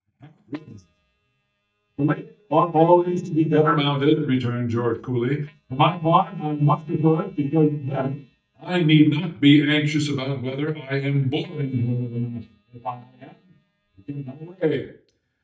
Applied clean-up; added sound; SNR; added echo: neural mask model DeepFilterNet 3.